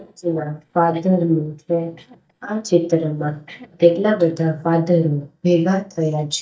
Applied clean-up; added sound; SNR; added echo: neural mask model DeepFilterNet 3.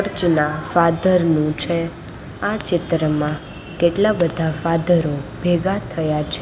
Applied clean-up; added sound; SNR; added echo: none; none; none; none.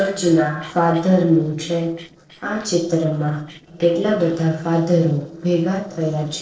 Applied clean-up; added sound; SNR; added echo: neural separator model SepFormer DNS4.